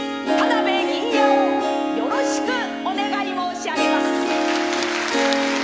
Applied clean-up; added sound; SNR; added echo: none; Harp; -5 dB; none.